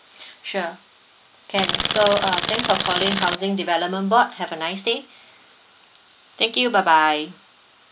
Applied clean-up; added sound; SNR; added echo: none; Tools; 1 dB; none.